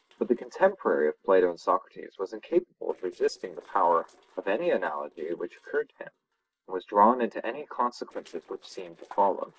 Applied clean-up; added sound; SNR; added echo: neural separator model SepFormer DNS4.